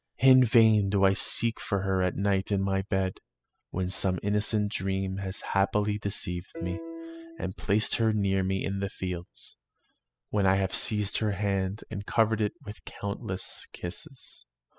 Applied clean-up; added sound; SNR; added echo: classical method spectral subtraction.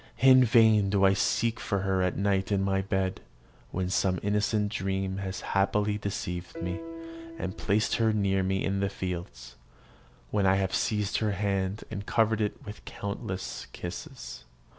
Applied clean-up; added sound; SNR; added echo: none; Piano; 15 dB; none.